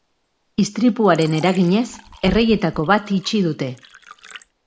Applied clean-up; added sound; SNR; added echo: none; Wind / Bird + Fill (with liquid); 20 dB; none.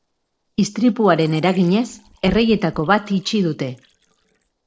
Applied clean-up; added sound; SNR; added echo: neural separator model SepFormer DNS4.